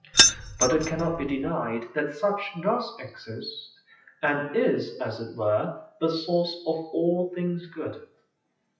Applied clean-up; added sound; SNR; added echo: classical method WPE with log-MMSE.